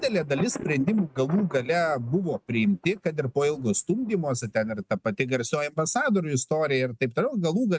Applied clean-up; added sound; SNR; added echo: neural mask model RNNoise.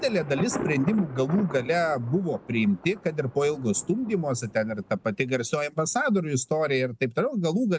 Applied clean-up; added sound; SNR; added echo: none; Thunder; 15 dB; none.